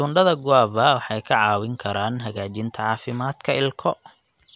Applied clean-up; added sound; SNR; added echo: none; none; none; none.